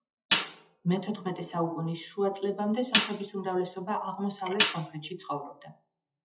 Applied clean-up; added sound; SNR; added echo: classical method WPE with log-MMSE.